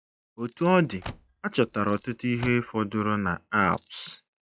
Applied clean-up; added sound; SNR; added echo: classical method log-MMSE.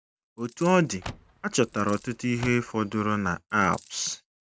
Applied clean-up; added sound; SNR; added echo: none; Car + Coin (dropping); 18 dB; none.